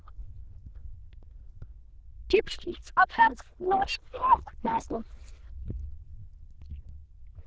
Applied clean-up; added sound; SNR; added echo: neural diffusion model UNIVERSE++.